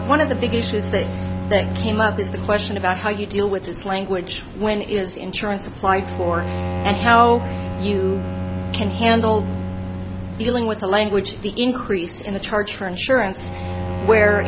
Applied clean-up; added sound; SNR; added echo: none; Bowed string instrument; 7 dB; none.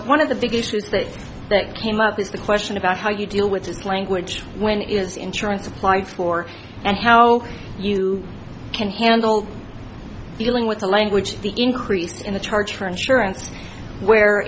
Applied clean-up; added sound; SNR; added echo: none; none; none; none.